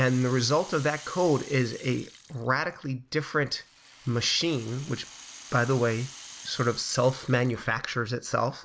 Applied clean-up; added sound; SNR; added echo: none; Rattle (instrument); 19 dB; none.